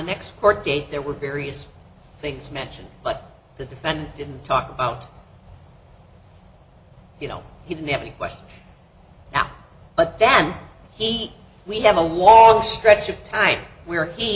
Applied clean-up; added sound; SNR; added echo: none; none; none; none.